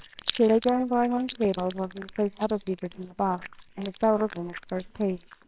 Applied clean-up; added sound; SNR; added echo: neural separator model SepFormer WHAMR!.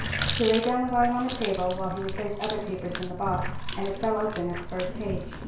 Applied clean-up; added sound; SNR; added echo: none; Water tap, faucet; 5 dB; reverberation time 0.6 s.